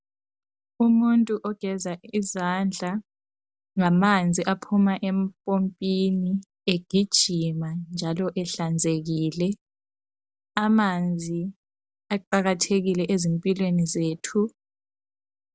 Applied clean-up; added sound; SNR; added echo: none; none; none; none.